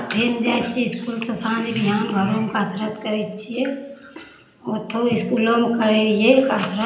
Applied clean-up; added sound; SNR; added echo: none; none; none; reverberation time 0.8 s.